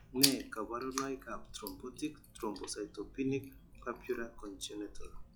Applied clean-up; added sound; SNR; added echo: classical method log-MMSE.